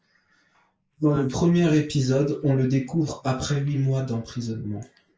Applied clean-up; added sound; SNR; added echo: neural mask model Resemble Enhance denoiser.